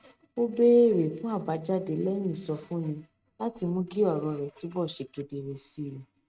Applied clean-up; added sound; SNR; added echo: neural mask model RNNoise.